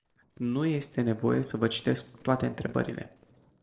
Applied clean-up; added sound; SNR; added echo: neural separator model SepFormer DNS4.